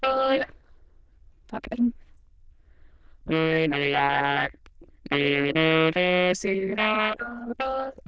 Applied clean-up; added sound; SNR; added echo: neural diffusion model UNIVERSE++.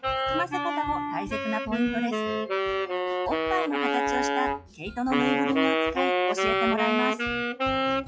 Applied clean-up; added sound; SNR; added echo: classical method log-MMSE.